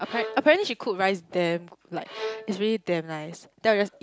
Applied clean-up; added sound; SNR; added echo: none; Bowed string instrument; 14 dB; none.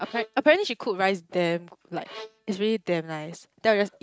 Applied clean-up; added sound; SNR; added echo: neural mask model RNNoise.